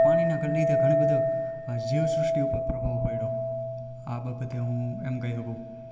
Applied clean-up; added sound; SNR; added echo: none; Chink, clink; -3 dB; reverberation time 0.8 s.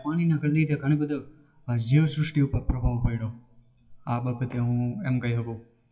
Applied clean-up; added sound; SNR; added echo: classical method WPE with log-MMSE.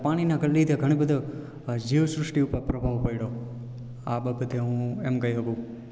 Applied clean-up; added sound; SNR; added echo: none; none; none; none.